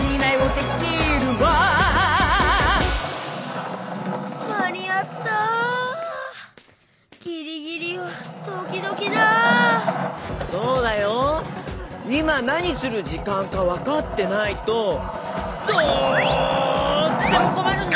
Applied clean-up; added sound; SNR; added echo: none; Wood; 6 dB; none.